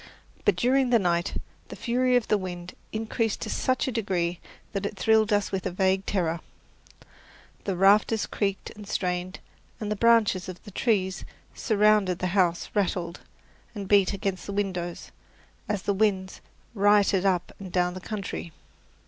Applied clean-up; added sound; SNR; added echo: none; none; none; none.